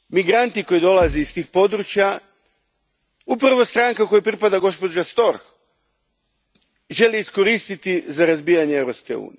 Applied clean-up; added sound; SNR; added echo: none; Bass drum; 12 dB; none.